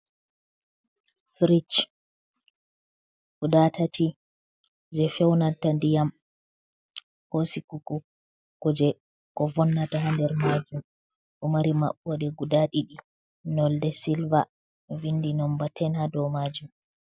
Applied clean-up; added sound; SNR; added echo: none; none; none; none.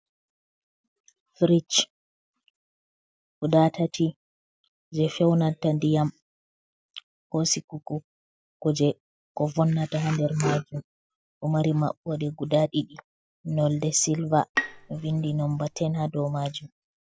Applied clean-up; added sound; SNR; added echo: none; Bowed string instrument; 8 dB; none.